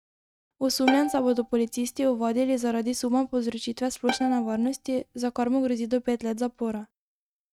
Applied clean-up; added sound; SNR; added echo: neural mask model RNNoise.